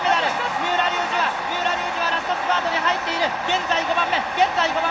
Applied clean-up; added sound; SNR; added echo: none; none; none; reverberation time 0.6 s.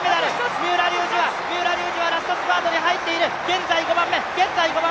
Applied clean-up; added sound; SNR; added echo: none; none; none; none.